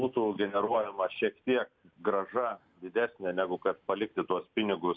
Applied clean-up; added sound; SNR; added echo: none; none; none; none.